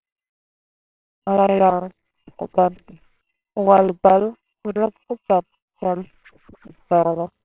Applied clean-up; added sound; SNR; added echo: neural separator model SepFormer WHAMR!.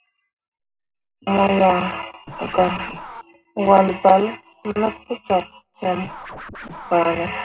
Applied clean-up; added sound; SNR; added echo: none; Scratching (performance technique); 19 dB; reverberation time 0.2 s.